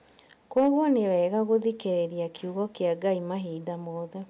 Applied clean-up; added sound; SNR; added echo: none; none; none; none.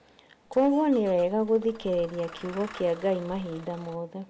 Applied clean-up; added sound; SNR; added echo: none; Engine starting / Bus; 19 dB; none.